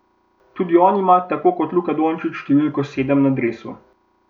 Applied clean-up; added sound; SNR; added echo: none; none; none; none.